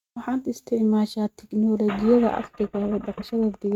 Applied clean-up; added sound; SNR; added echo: neural mask model RNNoise.